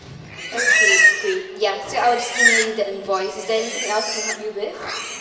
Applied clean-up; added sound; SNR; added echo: none; Livestock, farm animals, working animals; -3 dB; reverberation time 1.9 s.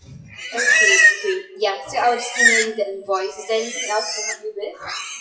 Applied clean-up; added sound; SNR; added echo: classical method WPE with log-MMSE.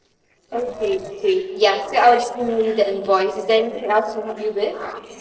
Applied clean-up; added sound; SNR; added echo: neural separator model SepFormer DNS4.